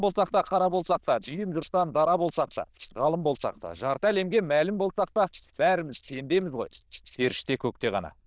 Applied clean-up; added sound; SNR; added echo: neural diffusion model UNIVERSE++.